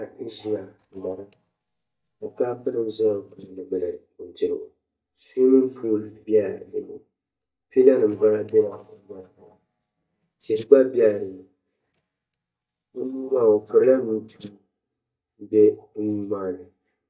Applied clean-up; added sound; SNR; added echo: neural mask model DeepFilterNet 3.